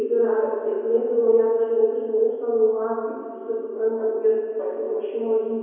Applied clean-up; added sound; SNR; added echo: none; none; none; reverberation time 2.2 s.